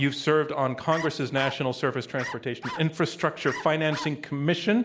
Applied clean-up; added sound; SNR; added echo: none; Bark; 13 dB; none.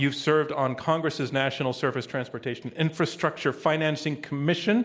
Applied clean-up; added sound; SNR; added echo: none; none; none; none.